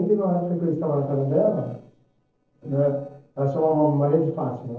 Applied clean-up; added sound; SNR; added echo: neural separator model SepFormer DNS4.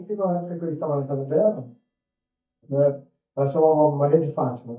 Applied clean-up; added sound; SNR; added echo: neural mask model DeepFilterNet 3.